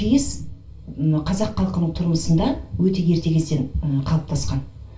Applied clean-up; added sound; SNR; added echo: none; none; none; reverberation time 0.2 s.